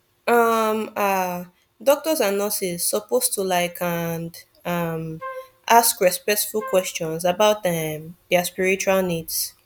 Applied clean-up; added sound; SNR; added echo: none; Wind instrument, woodwind instrument; 15 dB; none.